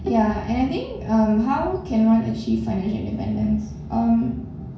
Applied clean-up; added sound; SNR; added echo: none; Bowed string instrument; 15 dB; reverberation time 0.6 s.